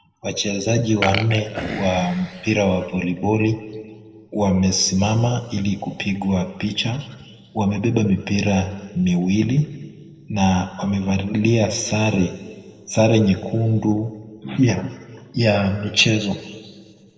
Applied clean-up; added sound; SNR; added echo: none; Burping, eructation; 8 dB; reverberation time 1.4 s.